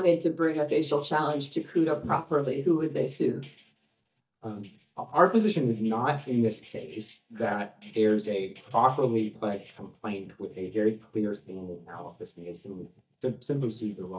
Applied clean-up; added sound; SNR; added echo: neural mask model DeepFilterNet 3.